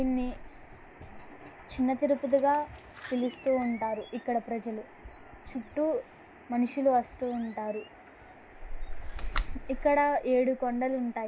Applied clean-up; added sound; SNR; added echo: none; Slam; 10 dB; none.